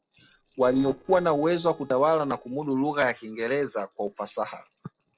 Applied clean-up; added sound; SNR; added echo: neural separator model SepFormer DNS4.